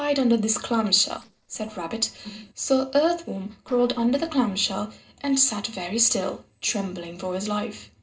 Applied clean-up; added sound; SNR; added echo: neural separator model SepFormer DNS4.